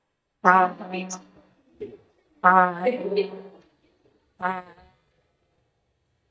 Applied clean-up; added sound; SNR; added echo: neural mask model DeepFilterNet 3.